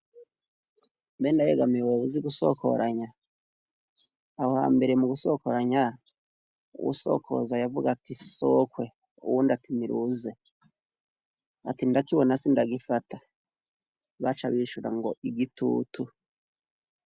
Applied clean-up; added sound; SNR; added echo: none; none; none; none.